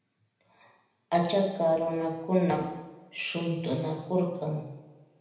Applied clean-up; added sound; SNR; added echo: none; none; none; reverberation time 0.9 s.